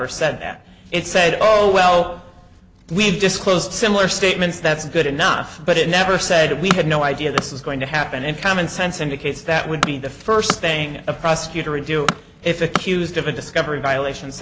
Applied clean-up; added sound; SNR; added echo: none; Tools; 9 dB; none.